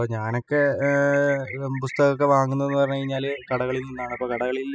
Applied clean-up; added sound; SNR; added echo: classical method spectral subtraction.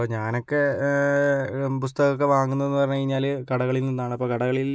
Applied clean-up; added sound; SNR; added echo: none; none; none; none.